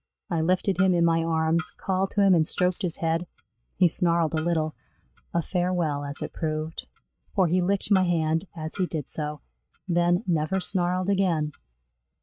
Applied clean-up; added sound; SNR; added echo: neural mask model RNNoise.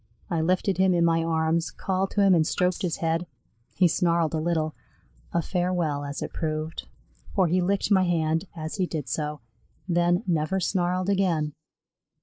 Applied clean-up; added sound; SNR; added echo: neural mask model Resemble Enhance denoiser.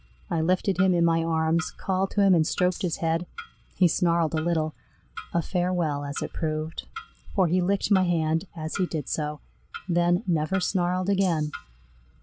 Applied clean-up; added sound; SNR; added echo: none; Clock + Rattle (instrument); 19 dB; none.